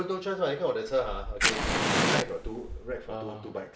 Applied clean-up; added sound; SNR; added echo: none; Fire; -3 dB; none.